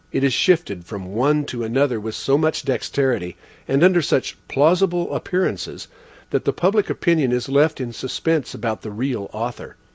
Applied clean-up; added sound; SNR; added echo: none; none; none; none.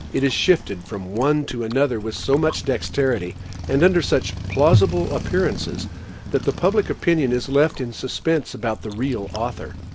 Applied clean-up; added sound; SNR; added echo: none; Chewing, mastication + Motorcycle; 8 dB; none.